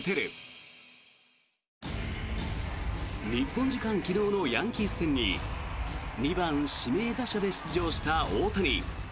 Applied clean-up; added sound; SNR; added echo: none; none; none; none.